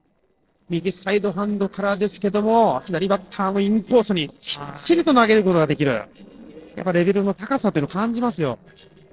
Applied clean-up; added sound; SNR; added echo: neural separator model SepFormer DNS4.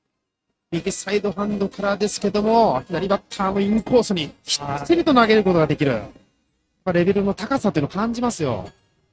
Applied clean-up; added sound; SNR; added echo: neural mask model RNNoise.